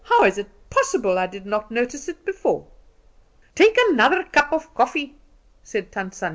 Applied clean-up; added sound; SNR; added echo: none; none; none; none.